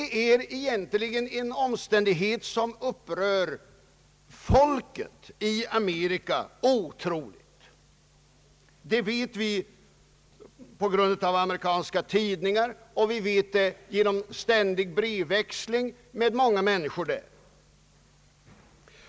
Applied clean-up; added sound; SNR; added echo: none; none; none; none.